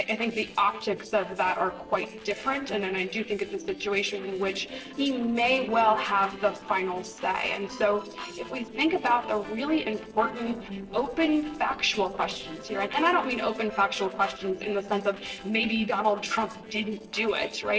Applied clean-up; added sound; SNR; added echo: neural separator model SepFormer DNS4.